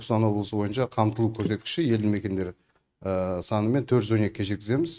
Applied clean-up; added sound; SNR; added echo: neural mask model RNNoise.